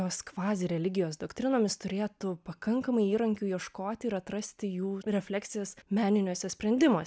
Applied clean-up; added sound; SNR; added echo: none; none; none; none.